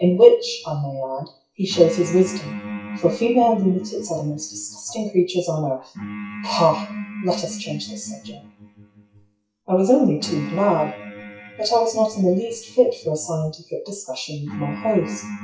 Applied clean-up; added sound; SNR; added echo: classical method WPE with log-MMSE.